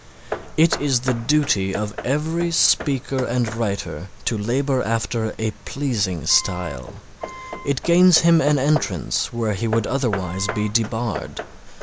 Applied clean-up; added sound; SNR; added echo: none; Wind instrument, woodwind instrument + Hammer / Wood; 13 dB; none.